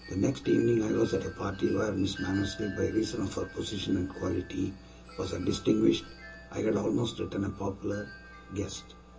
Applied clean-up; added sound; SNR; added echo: none; Wind chime; 19 dB; reverberation time 0.2 s.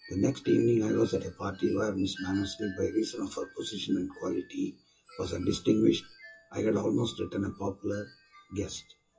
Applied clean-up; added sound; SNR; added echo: classical method WPE with log-MMSE.